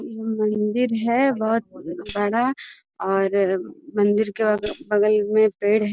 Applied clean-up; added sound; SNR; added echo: none; Tambourine; 6 dB; none.